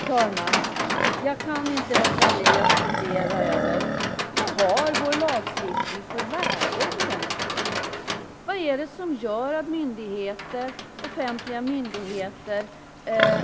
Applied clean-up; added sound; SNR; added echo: none; Livestock, farm animals, working animals; -2 dB; none.